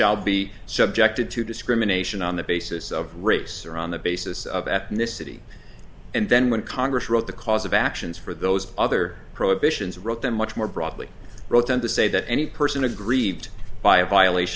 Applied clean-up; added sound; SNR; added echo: none; none; none; none.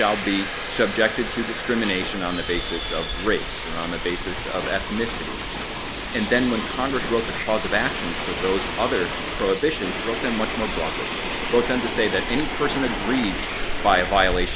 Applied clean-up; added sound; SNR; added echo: none; Subway, metro, underground; 4 dB; none.